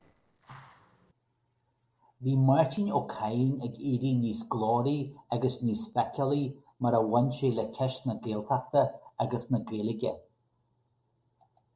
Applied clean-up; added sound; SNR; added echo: neural separator model SepFormer DNS4.